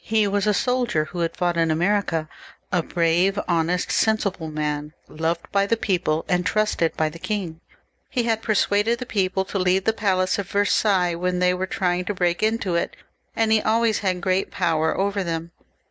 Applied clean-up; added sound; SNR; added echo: none; none; none; none.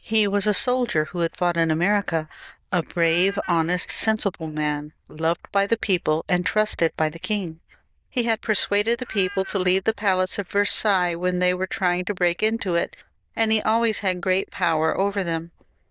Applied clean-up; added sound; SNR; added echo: neural diffusion model UNIVERSE++.